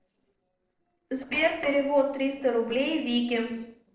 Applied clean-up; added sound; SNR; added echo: neural separator model SepFormer DNS4.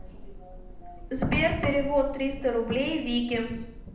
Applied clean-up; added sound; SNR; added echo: none; Thunder / Rain; 10 dB; reverberation time 0.7 s.